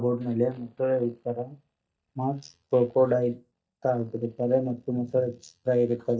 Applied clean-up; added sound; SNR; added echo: neural mask model DeepFilterNet 3.